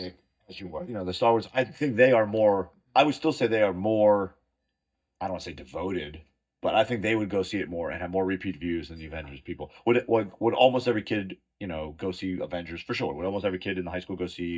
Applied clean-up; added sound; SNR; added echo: neural mask model DeepFilterNet 3.